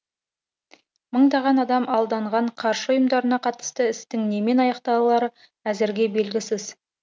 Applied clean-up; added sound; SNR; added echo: none; none; none; none.